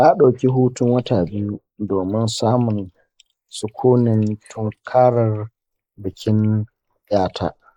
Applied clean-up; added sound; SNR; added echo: neural mask model Resemble Enhance denoiser.